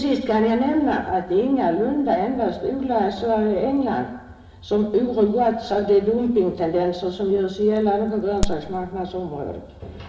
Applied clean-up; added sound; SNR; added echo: none; Crack; 7 dB; reverberation time 0.7 s.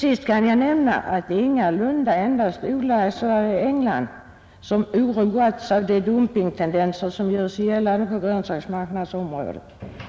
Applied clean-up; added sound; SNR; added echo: none; none; none; none.